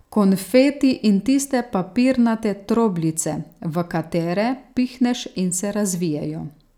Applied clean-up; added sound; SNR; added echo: none; none; none; none.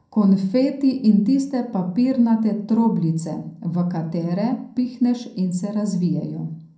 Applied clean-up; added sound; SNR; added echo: none; none; none; reverberation time 0.5 s.